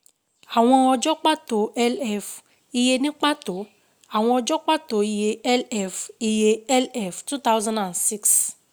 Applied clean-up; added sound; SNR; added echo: none; none; none; none.